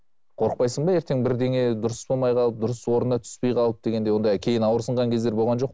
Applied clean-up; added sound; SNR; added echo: none; none; none; none.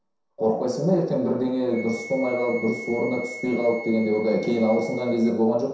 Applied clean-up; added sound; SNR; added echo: none; Wind instrument, woodwind instrument; 16 dB; reverberation time 0.7 s.